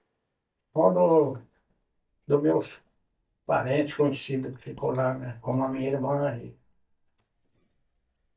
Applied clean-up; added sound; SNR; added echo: neural mask model DeepFilterNet 3.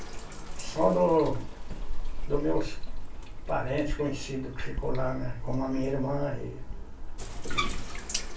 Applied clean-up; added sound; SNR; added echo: none; Bathtub (filling or washing); 0 dB; reverberation time 0.2 s.